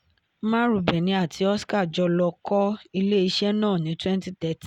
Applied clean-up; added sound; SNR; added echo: none; none; none; none.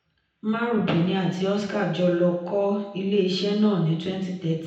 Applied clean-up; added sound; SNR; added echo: none; none; none; reverberation time 0.9 s.